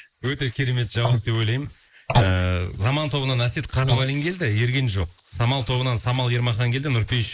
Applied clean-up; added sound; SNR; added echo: neural mask model Resemble Enhance denoiser.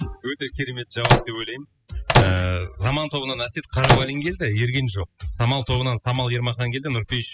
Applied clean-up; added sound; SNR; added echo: classical method spectral subtraction.